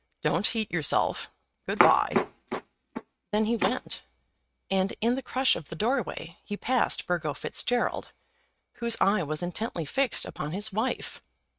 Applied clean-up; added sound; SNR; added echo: neural mask model RNNoise.